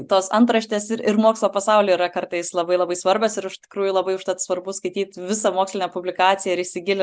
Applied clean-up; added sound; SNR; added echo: none; none; none; none.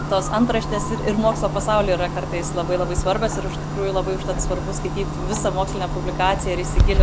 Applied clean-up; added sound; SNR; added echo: none; Clock; 0 dB; none.